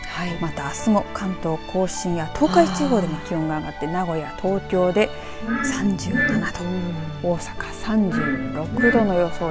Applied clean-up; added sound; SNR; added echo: none; Glass; 1 dB; none.